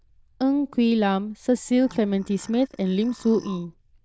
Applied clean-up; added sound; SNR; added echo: neural diffusion model UNIVERSE++.